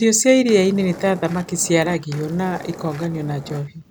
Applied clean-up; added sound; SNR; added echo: none; Skateboard; 17 dB; none.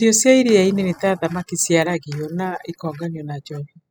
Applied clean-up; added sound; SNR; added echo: classical method spectral subtraction.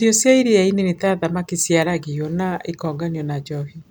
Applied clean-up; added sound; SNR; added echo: none; none; none; none.